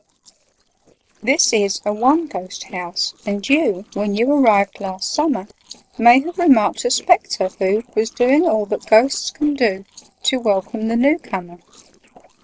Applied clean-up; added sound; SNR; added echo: neural separator model SepFormer DNS4.